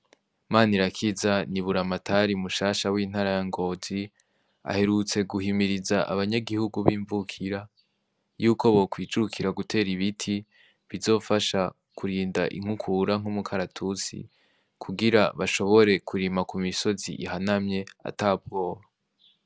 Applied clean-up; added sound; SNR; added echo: none; none; none; none.